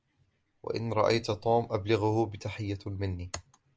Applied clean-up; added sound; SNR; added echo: none; none; none; none.